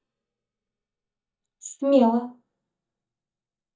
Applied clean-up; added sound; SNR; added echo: neural mask model DeepFilterNet 3.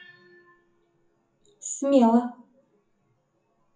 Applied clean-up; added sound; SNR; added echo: classical method WPE with log-MMSE.